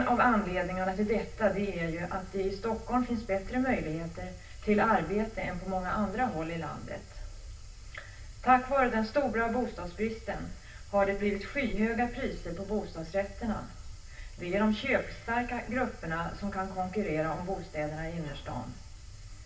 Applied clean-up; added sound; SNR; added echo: none; none; none; reverberation time 0.2 s.